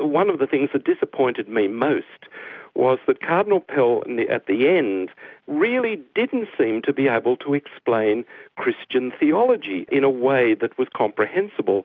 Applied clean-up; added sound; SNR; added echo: none; none; none; none.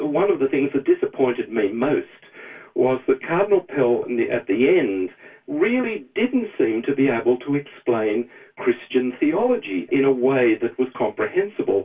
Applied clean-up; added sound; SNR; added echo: none; none; none; reverberation time 0.1 s.